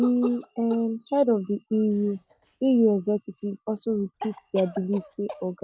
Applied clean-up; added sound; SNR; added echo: none; Cough; 17 dB; none.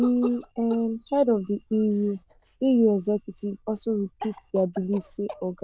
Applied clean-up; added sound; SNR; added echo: neural diffusion model UNIVERSE++.